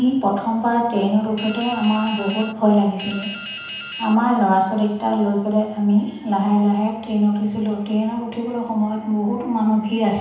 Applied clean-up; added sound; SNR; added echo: none; Drip; 13 dB; reverberation time 0.9 s.